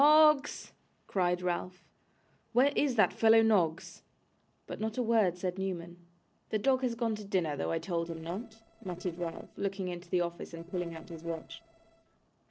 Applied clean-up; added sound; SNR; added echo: neural separator model SepFormer DNS4.